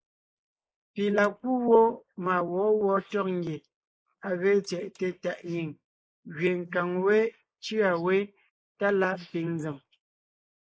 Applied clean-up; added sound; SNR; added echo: neural mask model Resemble Enhance denoiser.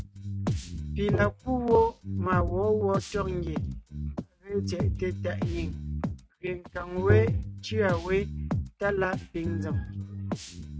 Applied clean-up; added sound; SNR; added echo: neural mask model RNNoise.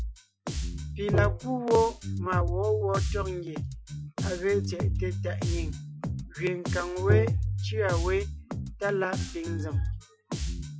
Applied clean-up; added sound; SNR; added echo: classical method Wiener filter.